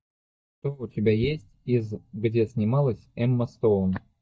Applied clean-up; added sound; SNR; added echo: neural mask model DeepFilterNet 3.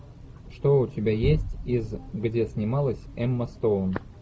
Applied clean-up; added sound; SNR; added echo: none; none; none; none.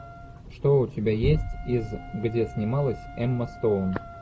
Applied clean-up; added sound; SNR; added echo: none; Wind instrument, woodwind instrument; 20 dB; none.